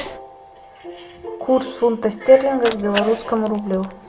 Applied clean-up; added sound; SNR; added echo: none; Cat; 15 dB; reverberation time 0.4 s.